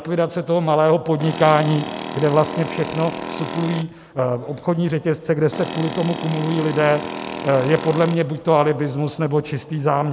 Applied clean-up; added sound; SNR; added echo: none; Tools; 9 dB; none.